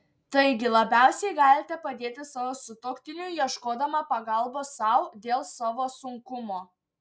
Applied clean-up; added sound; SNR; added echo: none; none; none; none.